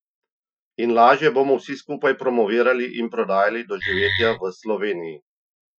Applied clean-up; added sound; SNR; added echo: classical method Wiener filter.